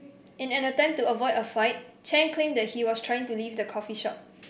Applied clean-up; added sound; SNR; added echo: none; none; none; none.